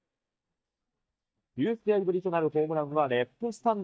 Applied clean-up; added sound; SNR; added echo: neural mask model DeepFilterNet 3.